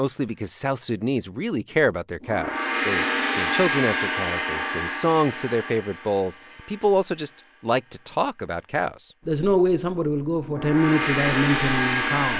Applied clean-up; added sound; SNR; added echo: none; Gong; 5 dB; none.